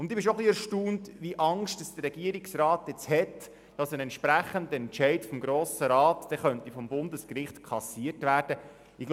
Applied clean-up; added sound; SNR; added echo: none; none; none; none.